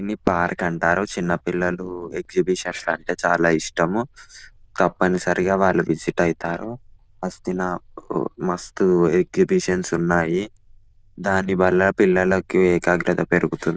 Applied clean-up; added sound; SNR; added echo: neural diffusion model UNIVERSE++.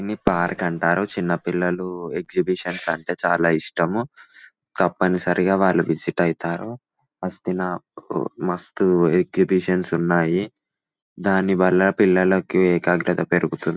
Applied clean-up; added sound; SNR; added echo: none; Fireworks; 13 dB; none.